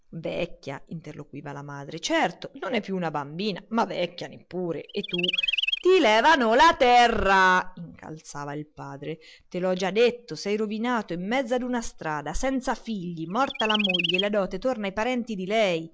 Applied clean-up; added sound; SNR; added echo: none; Chirp, tweet; 4 dB; none.